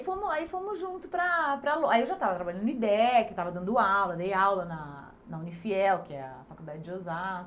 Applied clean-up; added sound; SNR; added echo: none; none; none; none.